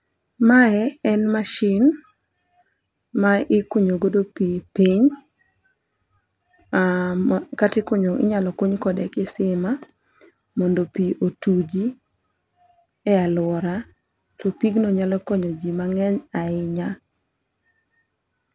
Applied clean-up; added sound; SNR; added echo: none; none; none; none.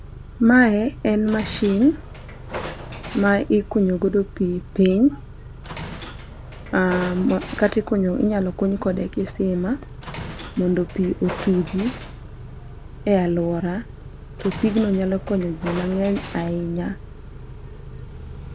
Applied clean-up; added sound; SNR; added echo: none; Idling / Accelerating, revving, vroom / Car + Train; 12 dB; none.